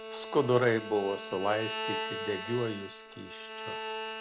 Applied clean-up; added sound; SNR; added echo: none; Bowed string instrument; 7 dB; none.